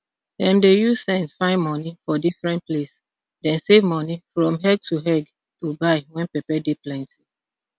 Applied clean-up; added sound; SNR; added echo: none; none; none; none.